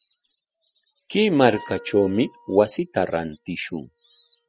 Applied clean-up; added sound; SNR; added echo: classical method spectral subtraction.